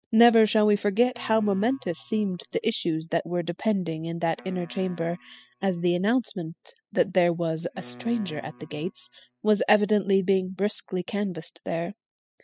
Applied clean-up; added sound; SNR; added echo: classical method spectral subtraction.